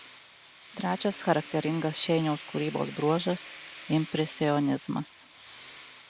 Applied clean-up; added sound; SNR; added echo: none; Tools; 15 dB; none.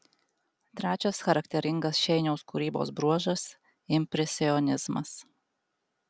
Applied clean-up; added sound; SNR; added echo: none; none; none; none.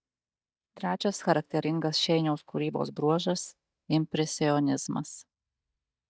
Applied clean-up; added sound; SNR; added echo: neural mask model DeepFilterNet 3.